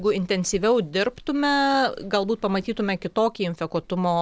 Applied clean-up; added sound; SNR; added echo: none; none; none; none.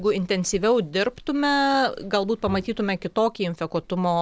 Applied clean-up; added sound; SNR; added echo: none; Bowed string instrument; 15 dB; none.